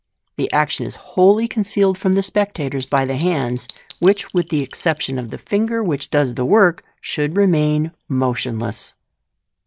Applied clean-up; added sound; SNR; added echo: none; Chink, clink; 16 dB; none.